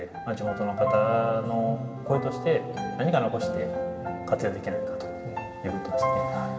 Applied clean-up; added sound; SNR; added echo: none; none; none; reverberation time 2.3 s.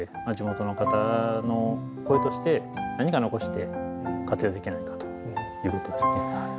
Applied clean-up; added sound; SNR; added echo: none; none; none; none.